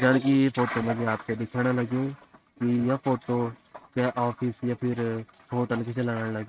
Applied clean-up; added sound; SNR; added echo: neural mask model RNNoise.